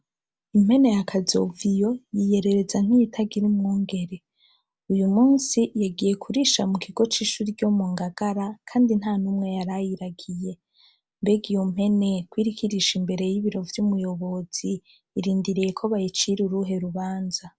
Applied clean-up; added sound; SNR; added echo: none; none; none; none.